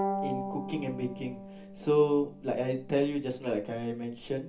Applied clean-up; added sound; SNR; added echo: none; Bowed string instrument; 8 dB; reverberation time 0.3 s.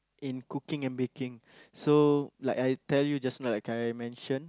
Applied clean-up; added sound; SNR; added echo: none; none; none; none.